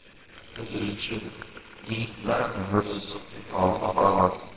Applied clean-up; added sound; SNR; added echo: neural separator model SepFormer WHAMR!.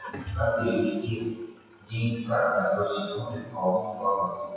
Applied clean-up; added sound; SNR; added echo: classical method WPE with log-MMSE.